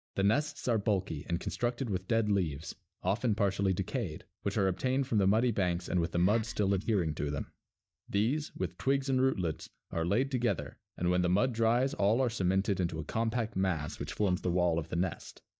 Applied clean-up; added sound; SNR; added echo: neural mask model DeepFilterNet 3.